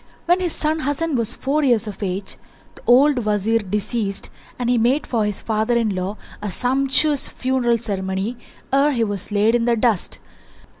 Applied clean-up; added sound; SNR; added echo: none; none; none; none.